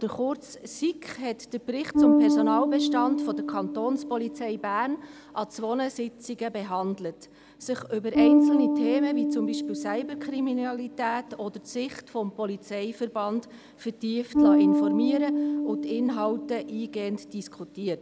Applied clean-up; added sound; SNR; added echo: none; Bass guitar; -3 dB; none.